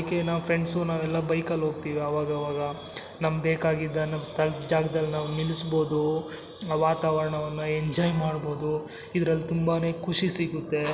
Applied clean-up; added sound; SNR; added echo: none; none; none; none.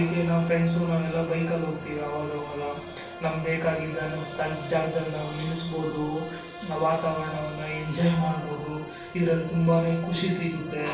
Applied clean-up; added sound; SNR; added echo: none; Bowed string instrument; 14 dB; reverberation time 0.3 s.